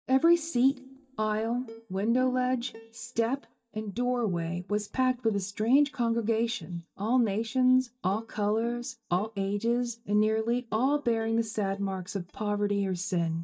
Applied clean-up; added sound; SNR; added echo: neural mask model DeepFilterNet 3.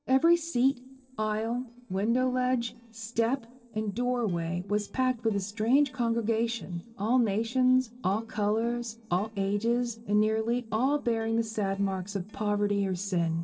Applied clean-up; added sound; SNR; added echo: neural separator model SepFormer DNS4.